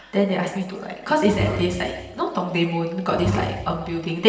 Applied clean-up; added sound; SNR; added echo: none; Bowed string instrument; 5 dB; reverberation time 1.0 s.